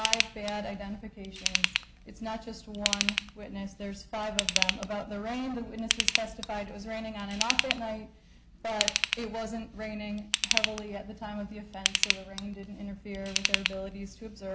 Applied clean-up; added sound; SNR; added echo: none; Ratchet, pawl / Tools; -3 dB; none.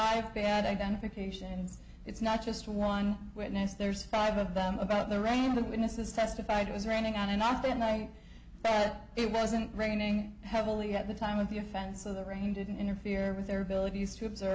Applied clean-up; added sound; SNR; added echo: none; none; none; none.